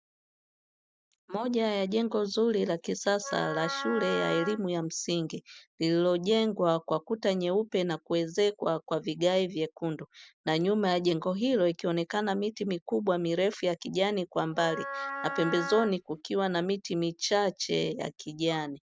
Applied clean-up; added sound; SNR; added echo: none; Wind instrument, woodwind instrument; 8 dB; none.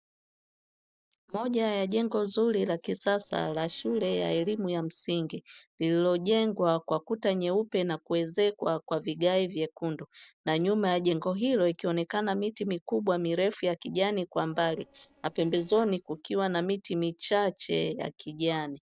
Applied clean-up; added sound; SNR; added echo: neural separator model SepFormer DNS4.